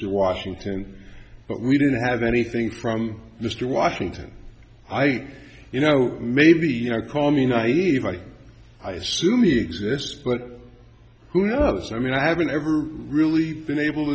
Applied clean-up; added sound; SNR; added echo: none; none; none; none.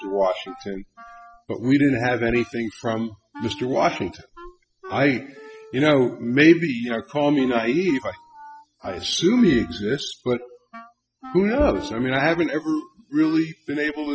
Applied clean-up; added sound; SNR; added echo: classical method spectral subtraction.